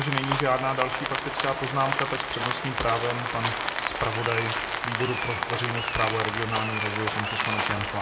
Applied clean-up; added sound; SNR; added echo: none; Rain; -1 dB; reverberation time 1.1 s.